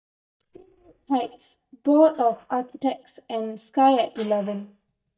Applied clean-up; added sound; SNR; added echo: neural mask model DeepFilterNet 3.